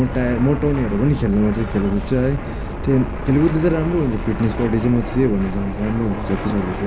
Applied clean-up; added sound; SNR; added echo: none; Fixed-wing aircraft, airplane; 6 dB; none.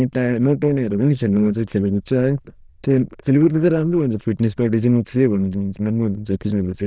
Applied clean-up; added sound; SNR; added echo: neural diffusion model UNIVERSE++.